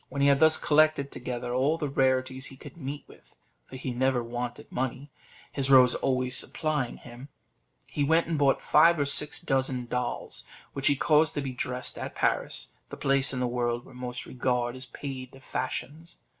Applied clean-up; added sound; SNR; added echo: none; none; none; none.